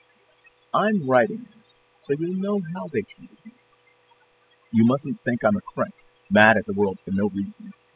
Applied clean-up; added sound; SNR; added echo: classical method spectral subtraction.